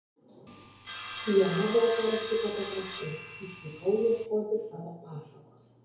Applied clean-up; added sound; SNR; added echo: none; Sawing; 4 dB; reverberation time 2.2 s.